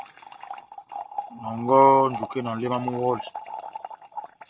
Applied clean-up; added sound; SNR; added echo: neural mask model RNNoise.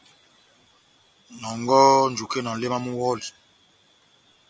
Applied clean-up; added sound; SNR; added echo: none; none; none; none.